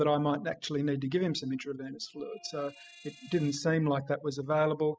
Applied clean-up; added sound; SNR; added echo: classical method spectral subtraction.